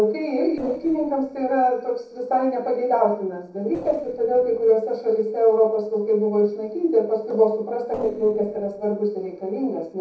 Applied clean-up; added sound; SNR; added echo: neural separator model SepFormer DNS4.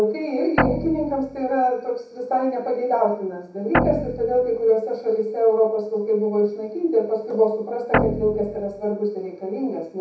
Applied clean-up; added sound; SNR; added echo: none; Guitar; 3 dB; reverberation time 0.7 s.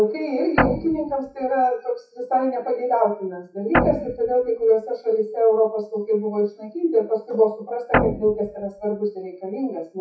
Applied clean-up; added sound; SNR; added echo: classical method WPE with log-MMSE.